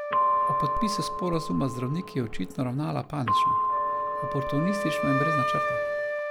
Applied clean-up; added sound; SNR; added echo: none; Wind instrument, woodwind instrument + Percussion; -3 dB; none.